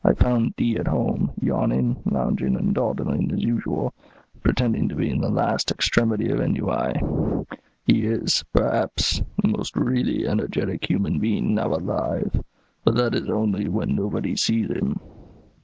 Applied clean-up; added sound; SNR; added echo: none; none; none; none.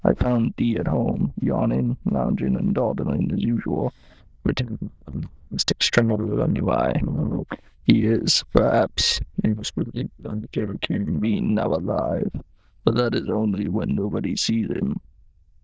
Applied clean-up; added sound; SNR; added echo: neural diffusion model UNIVERSE++.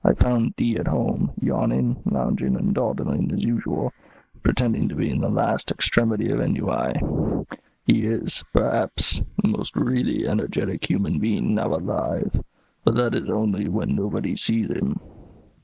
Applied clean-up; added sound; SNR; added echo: neural mask model Resemble Enhance denoiser.